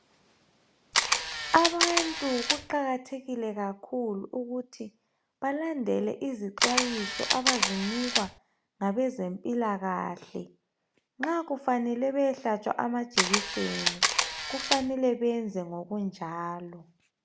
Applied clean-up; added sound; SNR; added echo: none; Camera; -2 dB; none.